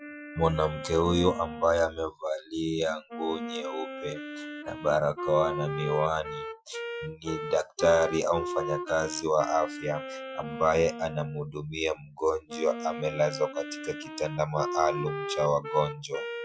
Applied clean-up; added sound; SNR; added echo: classical method Wiener filter.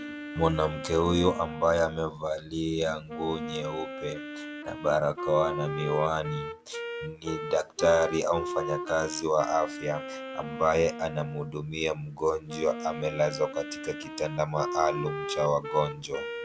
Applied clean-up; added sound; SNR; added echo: none; Wind instrument, woodwind instrument; 8 dB; none.